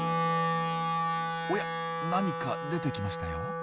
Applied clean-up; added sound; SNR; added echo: none; Wind instrument, woodwind instrument; -4 dB; none.